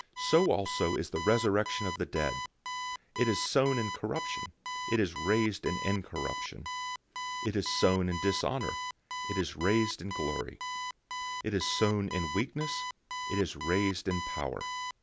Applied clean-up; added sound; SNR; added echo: none; Alarm; 6 dB; none.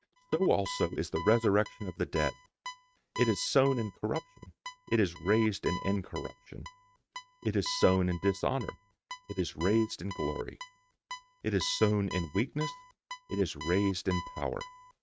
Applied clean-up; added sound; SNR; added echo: neural mask model RNNoise.